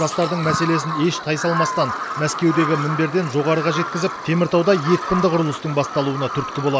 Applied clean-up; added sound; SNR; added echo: none; Bird vocalization, bird call, bird song; 7 dB; none.